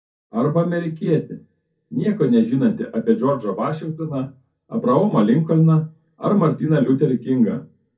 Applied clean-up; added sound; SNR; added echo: none; none; none; reverberation time 0.3 s.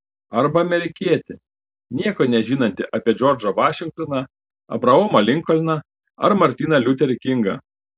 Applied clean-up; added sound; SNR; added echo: none; none; none; none.